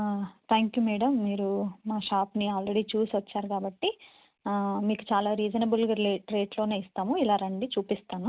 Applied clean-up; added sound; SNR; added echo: none; none; none; none.